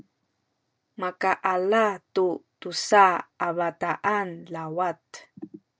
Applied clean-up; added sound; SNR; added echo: none; none; none; none.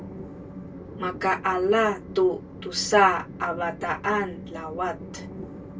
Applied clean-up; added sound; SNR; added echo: none; Train; 13 dB; reverberation time 0.1 s.